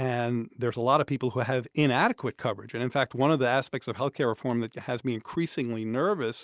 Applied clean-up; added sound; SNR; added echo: none; none; none; none.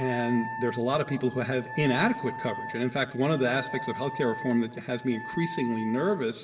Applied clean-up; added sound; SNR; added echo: none; Wind instrument, woodwind instrument; 10 dB; reverberation time 1.8 s.